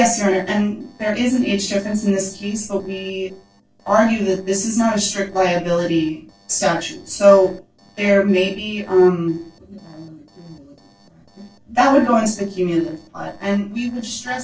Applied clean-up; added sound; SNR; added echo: neural separator model SepFormer DNS4.